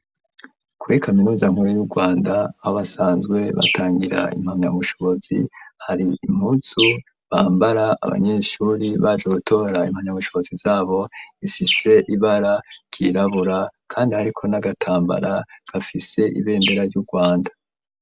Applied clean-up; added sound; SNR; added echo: none; none; none; none.